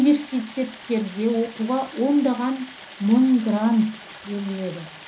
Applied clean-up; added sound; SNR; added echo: none; Stream; 18 dB; reverberation time 0.5 s.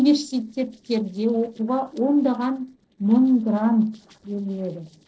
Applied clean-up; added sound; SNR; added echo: neural separator model SepFormer DNS4.